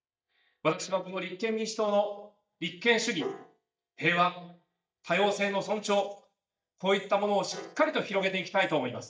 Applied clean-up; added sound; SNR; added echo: neural mask model DeepFilterNet 3.